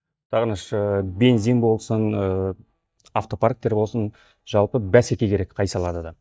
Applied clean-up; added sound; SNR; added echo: neural mask model DeepFilterNet 3.